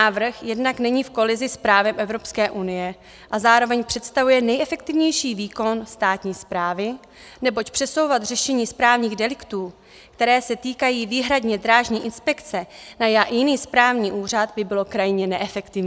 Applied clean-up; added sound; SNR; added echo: none; none; none; none.